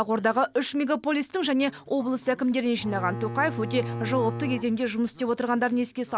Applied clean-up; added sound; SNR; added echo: none; Bowed string instrument; 8 dB; none.